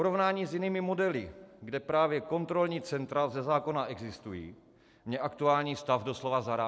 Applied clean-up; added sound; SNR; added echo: none; none; none; none.